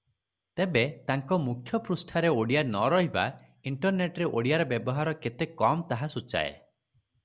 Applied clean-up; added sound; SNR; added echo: none; none; none; none.